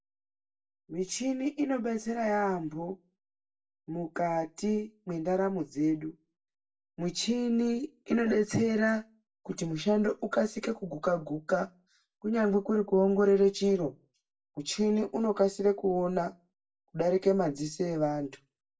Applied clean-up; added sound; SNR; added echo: none; none; none; reverberation time 0.2 s.